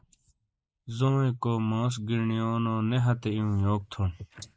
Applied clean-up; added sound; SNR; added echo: neural mask model Resemble Enhance denoiser.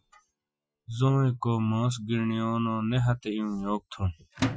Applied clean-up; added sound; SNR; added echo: classical method Wiener filter.